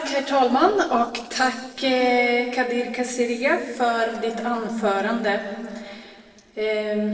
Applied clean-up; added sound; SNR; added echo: neural separator model SepFormer DNS4.